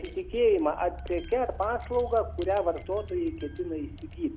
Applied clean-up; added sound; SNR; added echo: none; Wind chime; 12 dB; none.